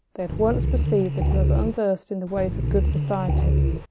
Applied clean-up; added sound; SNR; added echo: none; Growling; -4 dB; none.